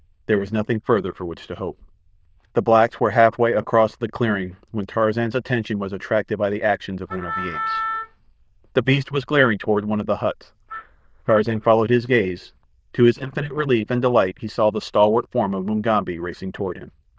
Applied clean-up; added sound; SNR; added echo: neural diffusion model UNIVERSE++.